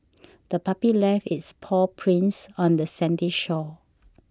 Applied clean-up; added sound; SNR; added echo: none; none; none; none.